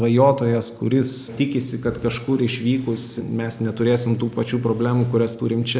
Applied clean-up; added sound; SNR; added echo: none; none; none; none.